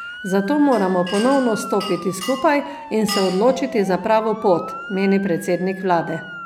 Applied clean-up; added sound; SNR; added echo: none; Motor vehicle (road) / Siren + Glass; 13 dB; none.